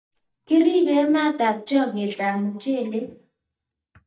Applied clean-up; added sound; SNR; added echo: neural mask model DeepFilterNet 3.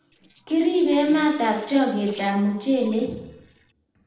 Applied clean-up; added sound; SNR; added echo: neural separator model SepFormer DNS4.